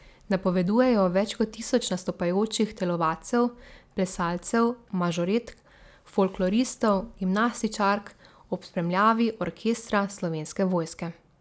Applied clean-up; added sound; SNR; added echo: none; none; none; none.